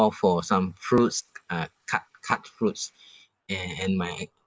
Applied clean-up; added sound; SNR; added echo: neural mask model Resemble Enhance denoiser.